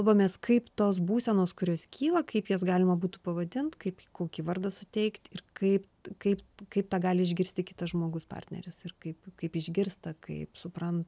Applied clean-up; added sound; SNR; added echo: none; none; none; none.